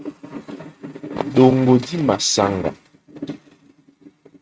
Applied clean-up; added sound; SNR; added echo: neural mask model RNNoise.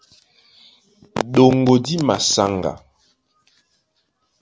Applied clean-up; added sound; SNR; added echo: none; none; none; none.